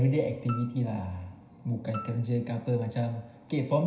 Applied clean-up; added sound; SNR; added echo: none; Piano; 17 dB; reverberation time 0.9 s.